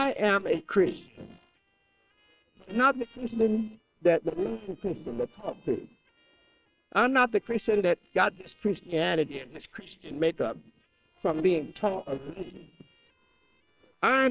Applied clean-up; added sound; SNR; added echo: neural separator model SepFormer WHAM!.